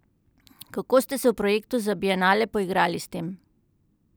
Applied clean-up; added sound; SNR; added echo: none; none; none; none.